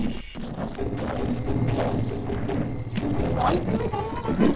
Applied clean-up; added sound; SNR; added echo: neural separator model SepFormer DNS4.